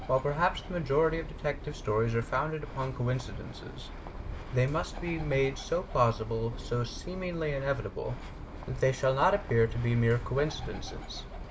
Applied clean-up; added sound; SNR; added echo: none; Bird; 10 dB; none.